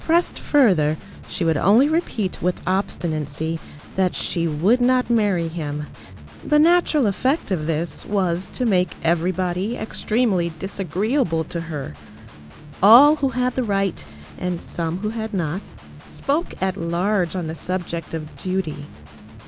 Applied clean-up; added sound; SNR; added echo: none; Guitar; 18 dB; none.